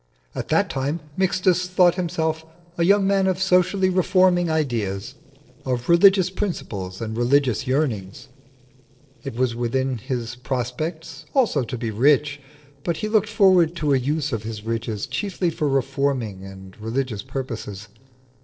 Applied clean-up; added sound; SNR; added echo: neural separator model SepFormer DNS4.